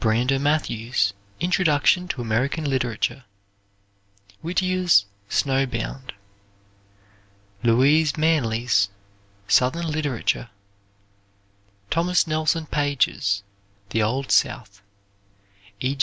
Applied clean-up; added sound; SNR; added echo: none; none; none; none.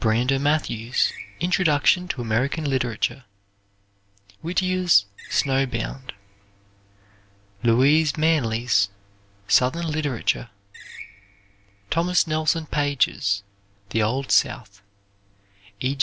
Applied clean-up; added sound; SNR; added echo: none; Screech; 19 dB; none.